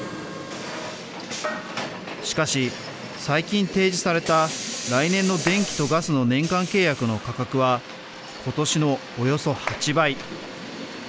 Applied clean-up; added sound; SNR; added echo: none; Clapping; 13 dB; none.